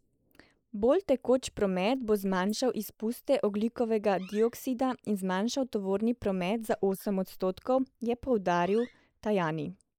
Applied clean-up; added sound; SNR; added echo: neural mask model Resemble Enhance denoiser.